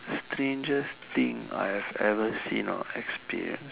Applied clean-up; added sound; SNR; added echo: none; none; none; none.